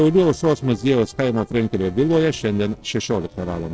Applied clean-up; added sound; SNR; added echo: neural separator model SepFormer DNS4.